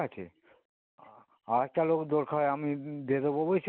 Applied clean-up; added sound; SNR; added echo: none; none; none; none.